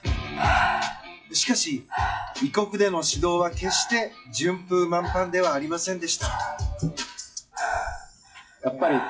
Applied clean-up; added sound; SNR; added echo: classical method WPE with log-MMSE.